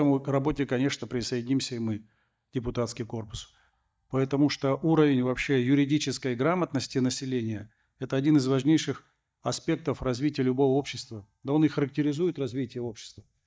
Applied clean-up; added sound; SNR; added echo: neural mask model DeepFilterNet 3.